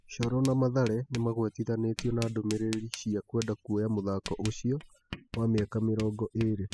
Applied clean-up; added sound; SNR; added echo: classical method spectral subtraction.